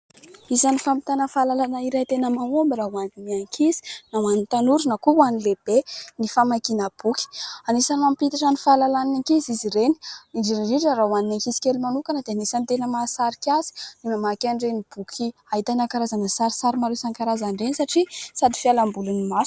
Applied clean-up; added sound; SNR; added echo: none; none; none; none.